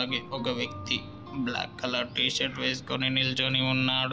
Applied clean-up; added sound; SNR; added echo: none; Guitar; 17 dB; none.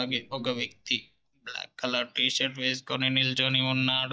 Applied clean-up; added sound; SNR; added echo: neural mask model DeepFilterNet 3.